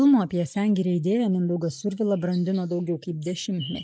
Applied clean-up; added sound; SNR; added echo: neural mask model Resemble Enhance denoiser.